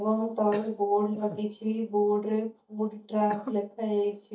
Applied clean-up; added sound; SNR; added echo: neural mask model DeepFilterNet 3.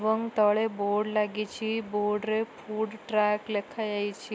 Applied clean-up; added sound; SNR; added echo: none; none; none; none.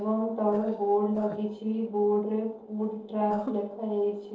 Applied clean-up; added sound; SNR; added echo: neural separator model SepFormer DNS4.